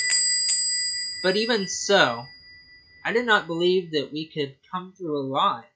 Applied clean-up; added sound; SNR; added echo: none; Door / Bell; 3 dB; none.